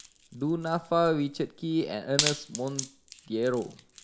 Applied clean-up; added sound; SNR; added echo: none; Wood; 8 dB; none.